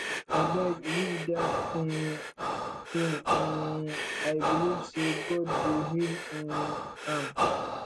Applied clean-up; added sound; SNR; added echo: none; Breathing; -1 dB; none.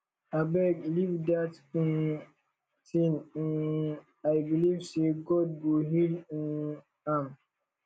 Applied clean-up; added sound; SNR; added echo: none; none; none; none.